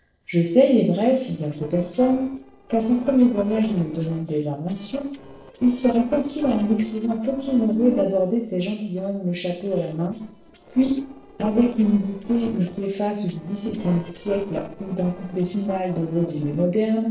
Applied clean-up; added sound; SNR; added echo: neural separator model SepFormer DNS4.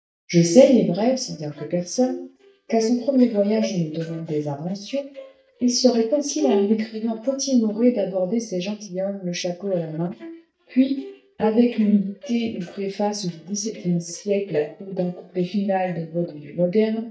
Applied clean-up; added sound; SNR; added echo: neural mask model DeepFilterNet 3.